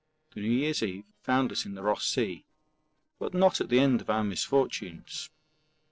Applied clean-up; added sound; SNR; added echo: neural separator model SepFormer DNS4.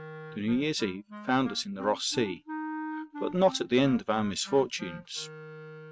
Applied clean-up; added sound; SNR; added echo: neural mask model RNNoise.